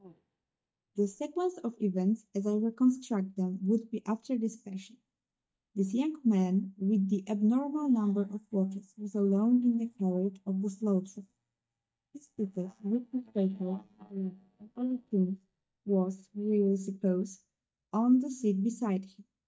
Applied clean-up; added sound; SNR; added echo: neural mask model DeepFilterNet 3.